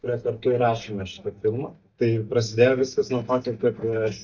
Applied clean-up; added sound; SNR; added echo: neural mask model DeepFilterNet 3.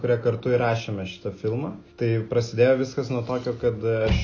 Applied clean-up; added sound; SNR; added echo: none; none; none; none.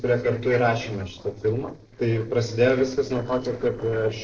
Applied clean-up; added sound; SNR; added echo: neural separator model SepFormer DNS4.